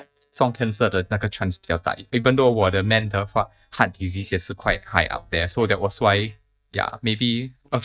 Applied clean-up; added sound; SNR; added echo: neural mask model DeepFilterNet 3.